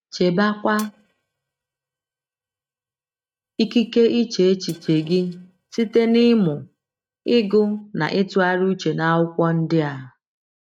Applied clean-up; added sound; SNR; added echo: neural mask model RNNoise.